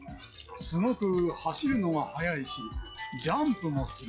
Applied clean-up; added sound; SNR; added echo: classical method log-MMSE.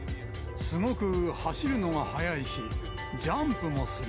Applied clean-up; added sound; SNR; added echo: none; none; none; none.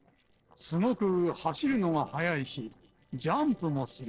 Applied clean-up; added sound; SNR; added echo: neural separator model SepFormer DNS4.